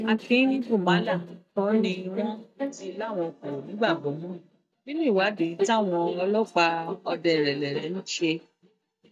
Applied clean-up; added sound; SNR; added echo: neural mask model DeepFilterNet 3.